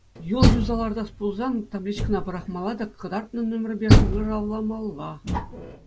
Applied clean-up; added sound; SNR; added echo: none; Door; -3 dB; none.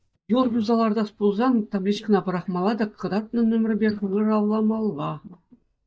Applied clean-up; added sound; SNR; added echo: neural mask model DeepFilterNet 3.